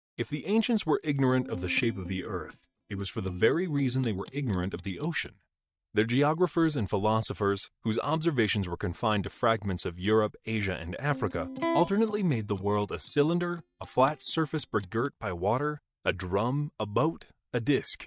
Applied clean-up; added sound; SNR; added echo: neural mask model DeepFilterNet 3.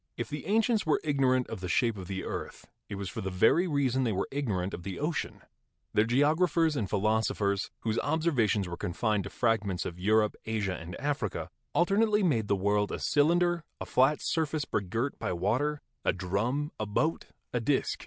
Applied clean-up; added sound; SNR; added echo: none; none; none; none.